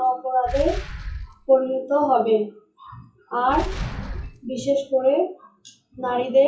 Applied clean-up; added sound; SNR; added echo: classical method WPE with log-MMSE.